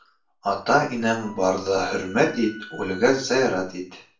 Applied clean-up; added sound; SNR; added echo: none; Wind instrument, woodwind instrument; 19 dB; reverberation time 0.4 s.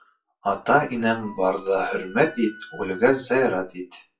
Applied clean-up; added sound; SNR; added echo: classical method WPE with log-MMSE.